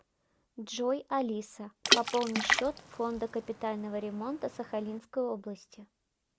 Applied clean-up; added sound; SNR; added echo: none; Water / Splash, splatter; -1 dB; none.